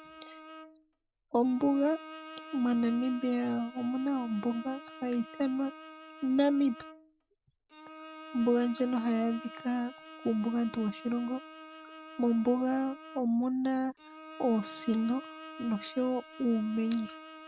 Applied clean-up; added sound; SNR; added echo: none; Bowed string instrument; 16 dB; none.